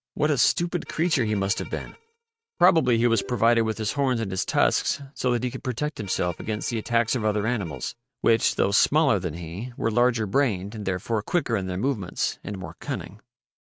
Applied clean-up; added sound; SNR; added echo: neural mask model RNNoise.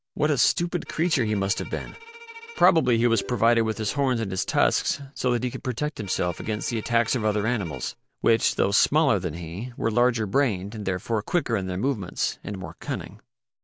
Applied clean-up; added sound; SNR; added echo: none; Bowed string instrument + Plucked string instrument; 19 dB; none.